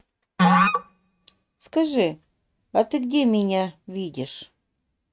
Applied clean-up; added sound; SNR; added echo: neural mask model RNNoise.